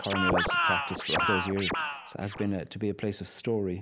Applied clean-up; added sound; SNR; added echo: none; Scratching (performance technique); -3 dB; none.